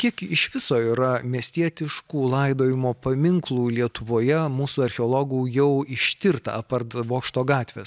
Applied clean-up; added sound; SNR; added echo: none; none; none; none.